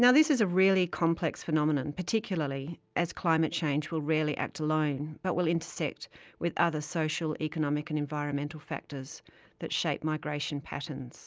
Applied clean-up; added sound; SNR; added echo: none; none; none; none.